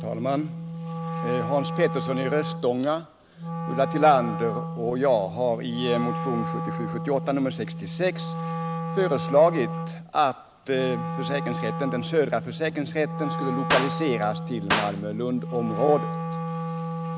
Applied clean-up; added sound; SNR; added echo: none; Wind instrument, woodwind instrument + Clapping; 4 dB; none.